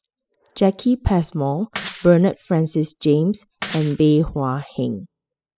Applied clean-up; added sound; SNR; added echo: classical method spectral subtraction.